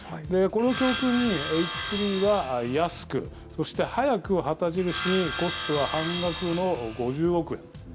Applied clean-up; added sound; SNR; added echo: none; Sawing; 2 dB; none.